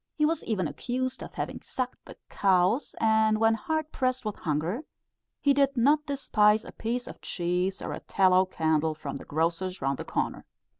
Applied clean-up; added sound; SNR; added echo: none; none; none; none.